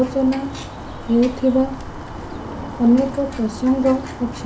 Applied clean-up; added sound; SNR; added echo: none; Bird; 11 dB; reverberation time 0.3 s.